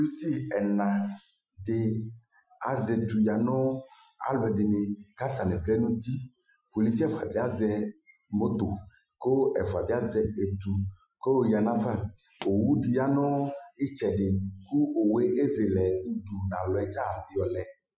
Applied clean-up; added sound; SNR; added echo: classical method Wiener filter.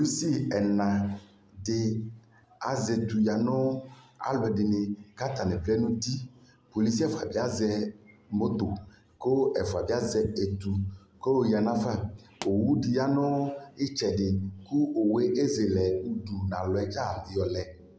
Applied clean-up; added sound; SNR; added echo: none; Explosion; 19 dB; none.